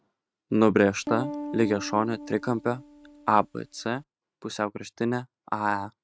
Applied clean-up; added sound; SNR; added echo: neural mask model RNNoise.